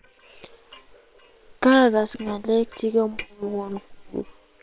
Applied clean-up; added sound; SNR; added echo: neural separator model SepFormer WHAM!.